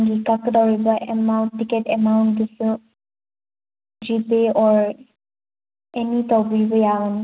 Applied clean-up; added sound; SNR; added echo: none; none; none; none.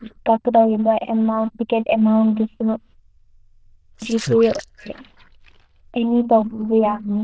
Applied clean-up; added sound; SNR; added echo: neural diffusion model UNIVERSE++.